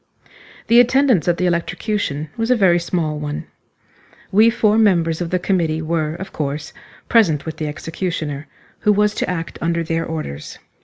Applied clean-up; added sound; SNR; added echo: none; none; none; none.